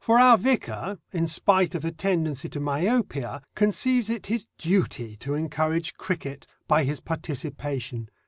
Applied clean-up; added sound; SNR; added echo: none; none; none; none.